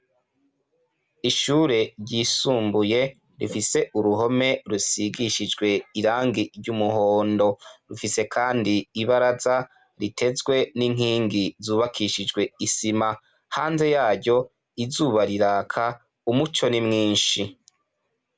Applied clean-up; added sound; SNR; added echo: none; none; none; none.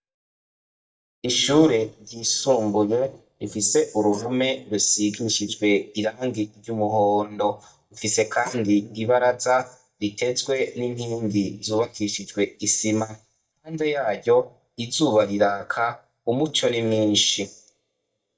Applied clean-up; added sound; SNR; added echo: neural mask model DeepFilterNet 3.